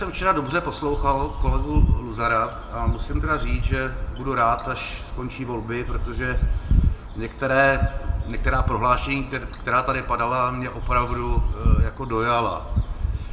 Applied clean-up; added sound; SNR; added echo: none; Bird; -1 dB; reverberation time 0.3 s.